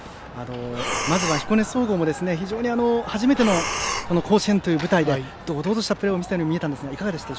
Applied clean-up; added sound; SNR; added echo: none; Breathing; 5 dB; none.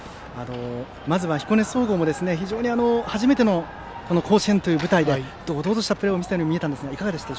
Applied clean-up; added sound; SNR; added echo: none; none; none; none.